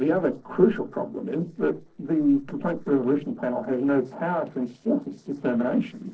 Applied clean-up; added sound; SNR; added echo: neural separator model SepFormer DNS4.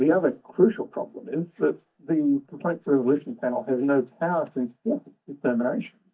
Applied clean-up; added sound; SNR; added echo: neural mask model DeepFilterNet 3.